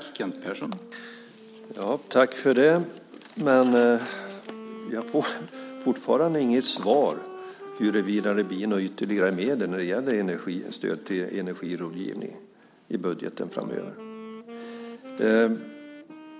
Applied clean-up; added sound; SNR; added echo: none; Wind instrument, woodwind instrument; 17 dB; none.